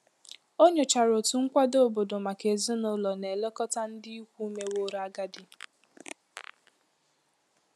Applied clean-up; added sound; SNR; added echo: none; none; none; none.